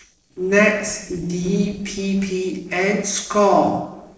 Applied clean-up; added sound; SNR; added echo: neural separator model SepFormer DNS4.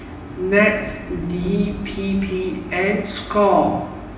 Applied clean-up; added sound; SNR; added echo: none; Wind; 15 dB; reverberation time 1.0 s.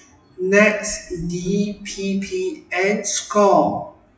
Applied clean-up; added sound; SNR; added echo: classical method WPE with log-MMSE.